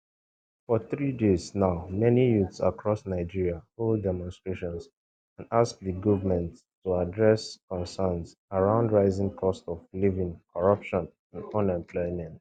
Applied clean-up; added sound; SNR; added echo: none; none; none; none.